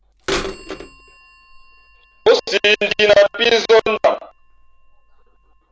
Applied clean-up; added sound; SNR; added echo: none; Bird vocalization, bird call, bird song / Telephone; 15 dB; none.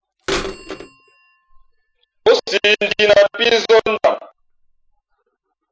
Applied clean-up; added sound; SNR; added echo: classical method spectral subtraction.